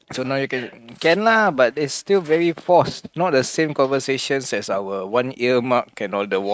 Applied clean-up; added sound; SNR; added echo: neural mask model RNNoise.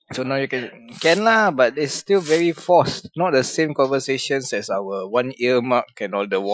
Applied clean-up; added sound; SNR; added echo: classical method Wiener filter.